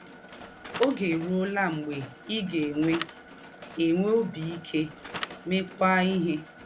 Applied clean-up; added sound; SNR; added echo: none; Mechanisms + Bicycle; 14 dB; none.